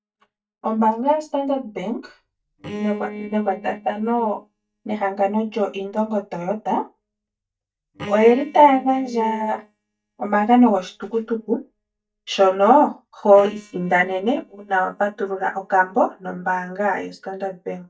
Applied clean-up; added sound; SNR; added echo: neural mask model DeepFilterNet 3.